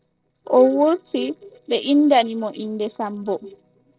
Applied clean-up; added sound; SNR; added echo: neural separator model SepFormer DNS4.